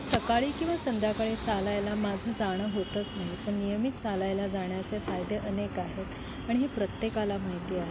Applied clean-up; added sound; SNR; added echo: none; none; none; none.